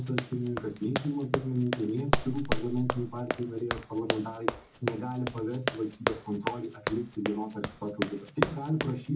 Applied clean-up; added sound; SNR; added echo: none; Run; 2 dB; reverberation time 0.4 s.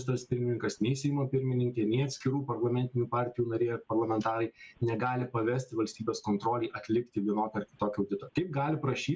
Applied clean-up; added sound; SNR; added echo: none; none; none; none.